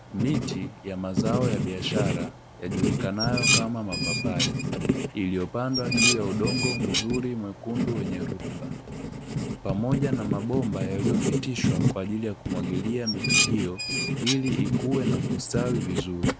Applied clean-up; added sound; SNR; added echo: none; Writing + Dishes, pots, and pans; -3 dB; none.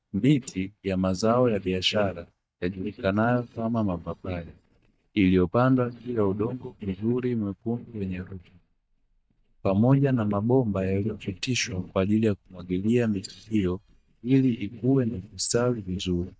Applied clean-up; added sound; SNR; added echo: neural mask model DeepFilterNet 3.